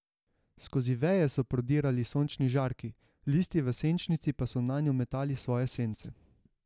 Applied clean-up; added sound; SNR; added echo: none; Rattle (instrument); 20 dB; none.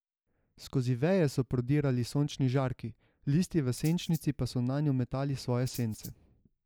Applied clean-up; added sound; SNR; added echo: neural mask model Resemble Enhance denoiser.